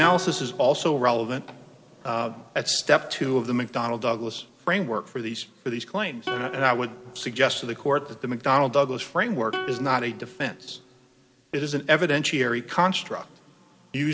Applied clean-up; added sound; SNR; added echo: none; Plucked string instrument; 14 dB; reverberation time 0.8 s.